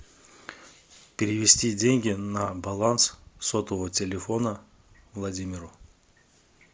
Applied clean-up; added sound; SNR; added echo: none; none; none; none.